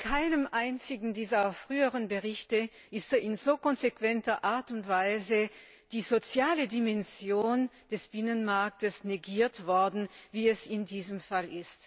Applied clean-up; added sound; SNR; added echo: none; none; none; none.